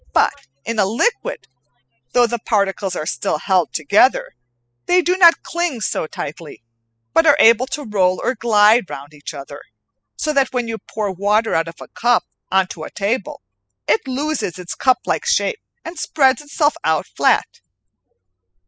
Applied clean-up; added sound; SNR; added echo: classical method spectral subtraction.